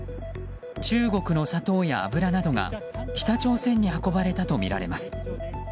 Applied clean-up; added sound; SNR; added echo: none; none; none; none.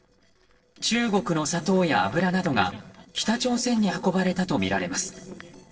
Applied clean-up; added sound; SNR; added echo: neural separator model SepFormer DNS4.